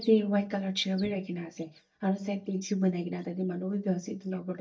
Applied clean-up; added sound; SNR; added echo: neural mask model DeepFilterNet 3.